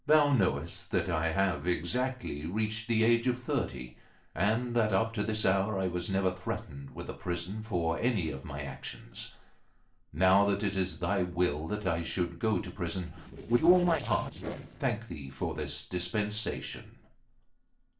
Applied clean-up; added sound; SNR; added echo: neural separator model SepFormer DNS4.